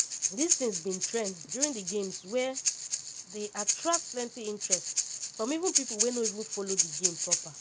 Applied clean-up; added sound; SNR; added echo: none; Breathing; -3 dB; none.